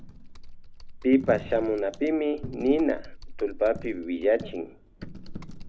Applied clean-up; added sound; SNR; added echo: none; Coin (dropping) + Computer keyboard; 11 dB; none.